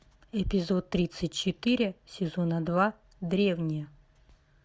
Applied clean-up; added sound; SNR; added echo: none; none; none; none.